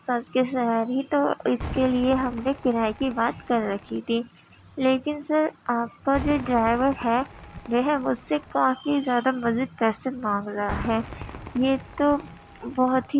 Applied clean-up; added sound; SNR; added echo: none; Cheering / Fireworks; 16 dB; none.